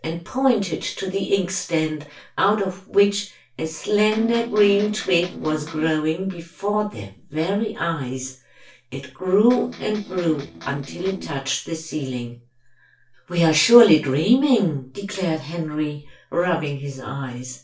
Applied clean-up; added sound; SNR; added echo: neural separator model SepFormer DNS4.